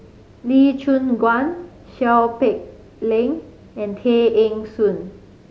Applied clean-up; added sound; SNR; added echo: none; none; none; none.